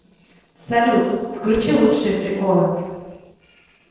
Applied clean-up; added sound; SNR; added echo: neural separator model SepFormer DNS4.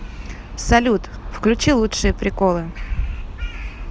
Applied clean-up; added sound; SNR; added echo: none; none; none; none.